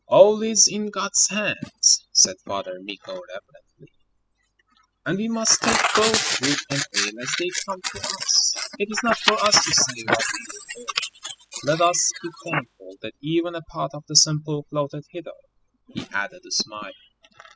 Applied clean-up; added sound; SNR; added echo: classical method spectral subtraction.